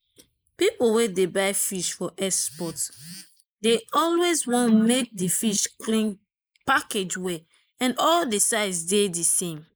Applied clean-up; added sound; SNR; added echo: neural mask model Resemble Enhance denoiser.